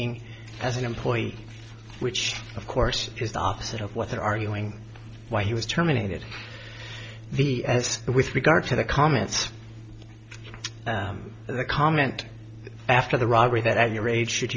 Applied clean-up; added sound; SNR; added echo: none; none; none; none.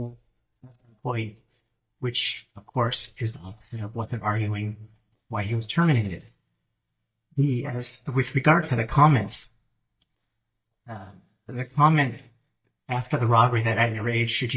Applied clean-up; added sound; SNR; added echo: neural mask model DeepFilterNet 3.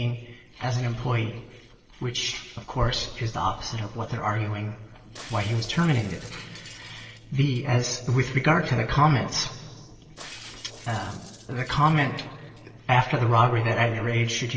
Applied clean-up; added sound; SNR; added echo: neural separator model SepFormer DNS4.